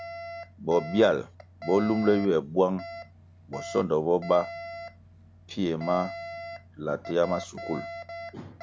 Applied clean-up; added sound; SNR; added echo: none; Alarm; 12 dB; none.